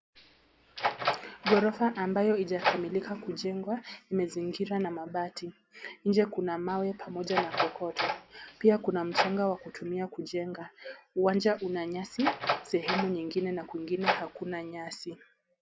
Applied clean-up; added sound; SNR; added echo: none; Door; 4 dB; none.